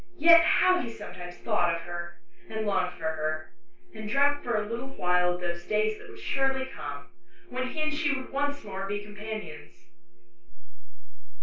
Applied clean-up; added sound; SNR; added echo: none; none; none; reverberation time 0.2 s.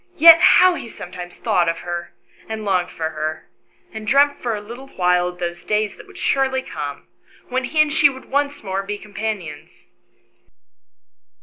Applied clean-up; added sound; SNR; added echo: none; none; none; none.